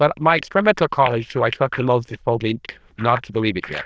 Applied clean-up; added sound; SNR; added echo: neural diffusion model UNIVERSE++.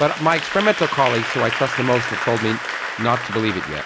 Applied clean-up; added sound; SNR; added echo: none; Applause / Crowd; 5 dB; none.